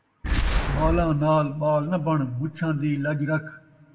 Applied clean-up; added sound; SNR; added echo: none; Boom; 4 dB; reverberation time 1.3 s.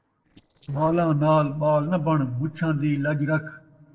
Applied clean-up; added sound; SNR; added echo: neural separator model SepFormer DNS4.